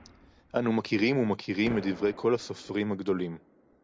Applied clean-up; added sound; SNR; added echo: none; Fireworks; 18 dB; none.